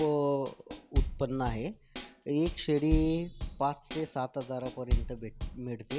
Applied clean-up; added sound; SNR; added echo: none; Bass drum / Snare drum / Drum kit; 3 dB; none.